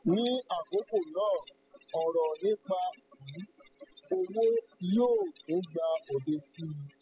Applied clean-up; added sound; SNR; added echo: classical method spectral subtraction.